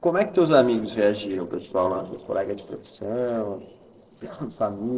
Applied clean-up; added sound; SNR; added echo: neural separator model SepFormer DNS4.